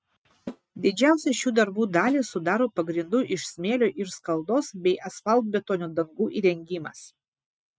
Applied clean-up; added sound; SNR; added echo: neural mask model RNNoise.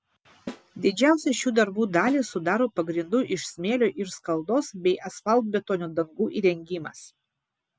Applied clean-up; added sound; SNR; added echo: none; Snare drum; 19 dB; none.